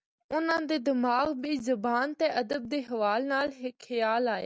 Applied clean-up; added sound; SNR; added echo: none; none; none; none.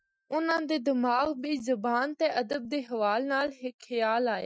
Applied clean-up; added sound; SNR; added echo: classical method Wiener filter.